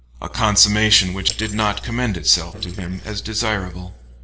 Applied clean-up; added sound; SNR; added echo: neural separator model SepFormer DNS4.